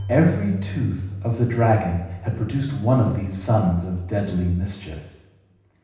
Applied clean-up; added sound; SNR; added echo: none; Keyboard (musical); 12 dB; reverberation time 0.9 s.